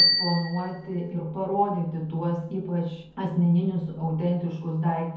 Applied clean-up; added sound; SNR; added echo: none; Bicycle bell; 5 dB; reverberation time 0.5 s.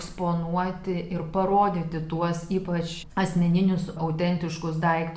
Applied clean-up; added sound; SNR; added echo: none; none; none; none.